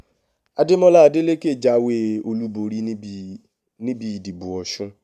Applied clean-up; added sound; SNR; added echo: none; none; none; none.